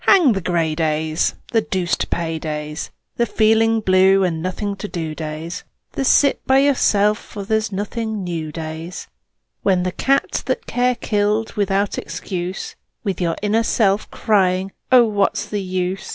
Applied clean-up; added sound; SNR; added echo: none; none; none; none.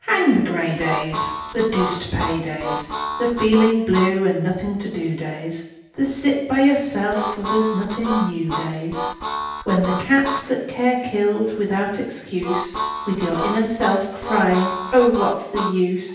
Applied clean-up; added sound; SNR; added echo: none; Harmonica; 6 dB; reverberation time 0.9 s.